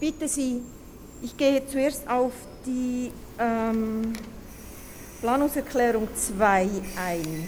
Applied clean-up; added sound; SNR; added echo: none; Train; 15 dB; none.